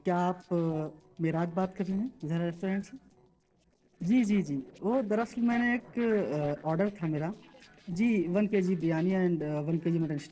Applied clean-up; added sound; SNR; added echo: neural separator model SepFormer DNS4.